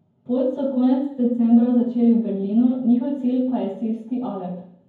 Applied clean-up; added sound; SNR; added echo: none; none; none; reverberation time 0.9 s.